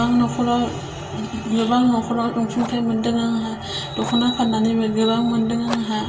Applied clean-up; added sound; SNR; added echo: none; Fire; 20 dB; reverberation time 0.1 s.